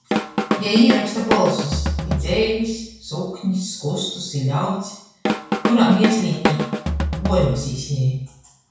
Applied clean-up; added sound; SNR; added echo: none; Drum kit; 2 dB; reverberation time 0.6 s.